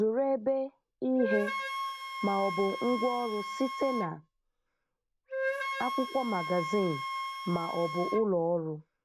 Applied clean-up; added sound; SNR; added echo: none; Wind instrument, woodwind instrument; 5 dB; none.